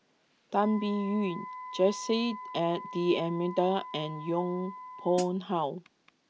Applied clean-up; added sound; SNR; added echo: none; Wind instrument, woodwind instrument + Hi-hat; 13 dB; none.